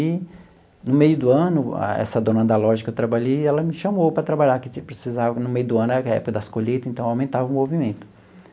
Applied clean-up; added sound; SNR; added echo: none; none; none; none.